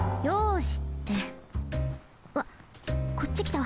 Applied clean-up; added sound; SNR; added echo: none; Drum; 9 dB; none.